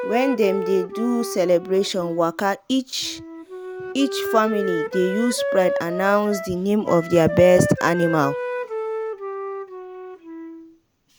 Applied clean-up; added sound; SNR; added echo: none; Wind instrument, woodwind instrument; 7 dB; none.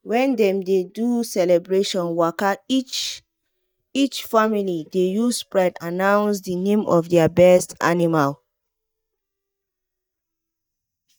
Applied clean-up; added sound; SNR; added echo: neural mask model DeepFilterNet 3.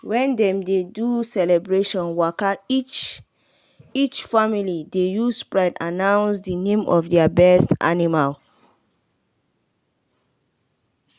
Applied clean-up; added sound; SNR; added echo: none; none; none; none.